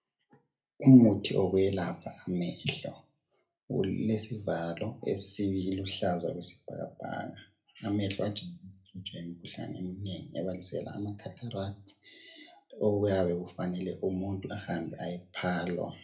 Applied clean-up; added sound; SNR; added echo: none; none; none; reverberation time 0.3 s.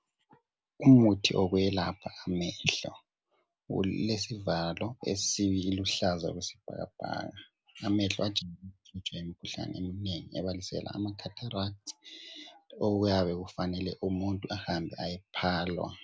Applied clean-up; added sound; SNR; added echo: none; none; none; none.